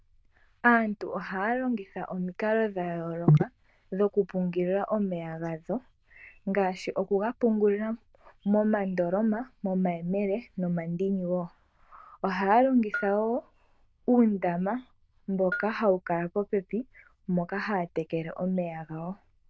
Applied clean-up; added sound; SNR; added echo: neural diffusion model UNIVERSE++.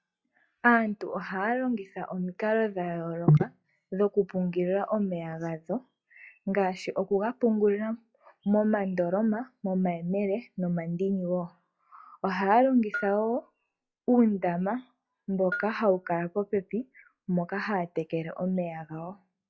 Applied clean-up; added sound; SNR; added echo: classical method log-MMSE.